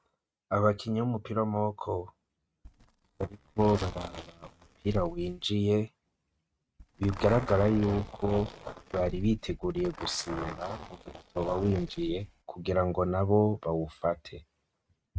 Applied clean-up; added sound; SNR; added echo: neural mask model RNNoise.